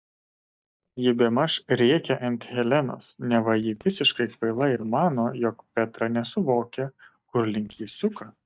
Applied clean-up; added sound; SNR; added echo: neural mask model DeepFilterNet 3.